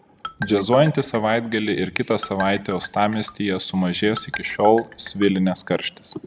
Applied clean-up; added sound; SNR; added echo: none; Marimba, xylophone; 14 dB; none.